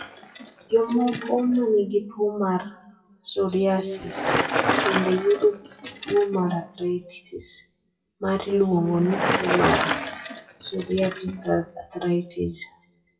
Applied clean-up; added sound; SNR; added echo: classical method WPE with log-MMSE.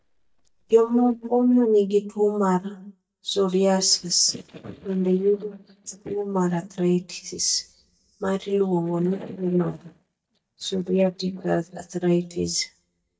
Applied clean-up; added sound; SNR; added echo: neural mask model DeepFilterNet 3.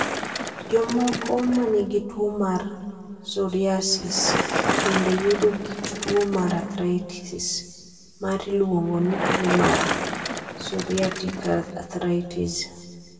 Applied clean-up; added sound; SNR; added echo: none; Bicycle; 5 dB; reverberation time 1.9 s.